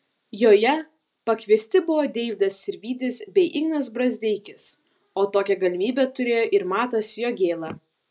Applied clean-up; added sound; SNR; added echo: none; none; none; none.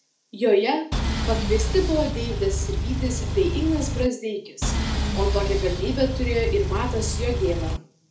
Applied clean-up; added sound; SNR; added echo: none; Engine; -1 dB; reverberation time 0.4 s.